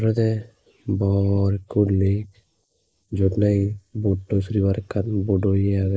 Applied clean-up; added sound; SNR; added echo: neural mask model Resemble Enhance denoiser.